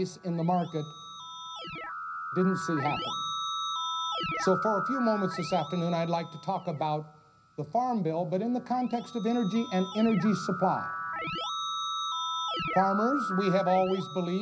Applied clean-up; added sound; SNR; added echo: none; Keyboard (musical); 6 dB; reverberation time 0.4 s.